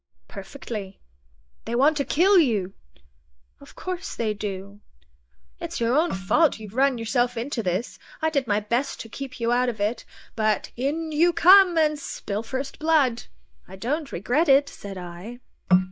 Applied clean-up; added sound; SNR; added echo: neural mask model DeepFilterNet 3.